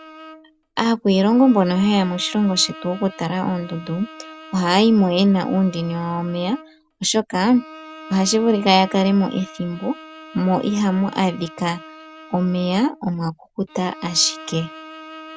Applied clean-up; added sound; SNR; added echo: none; Bowed string instrument; 19 dB; none.